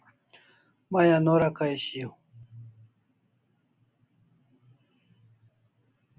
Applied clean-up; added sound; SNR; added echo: none; none; none; none.